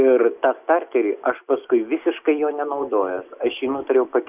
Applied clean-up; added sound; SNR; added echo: neural mask model Resemble Enhance denoiser.